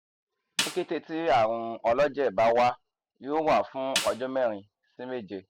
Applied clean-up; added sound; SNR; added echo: none; Snare drum; 10 dB; none.